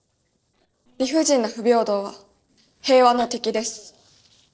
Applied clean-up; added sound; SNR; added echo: neural separator model SepFormer DNS4.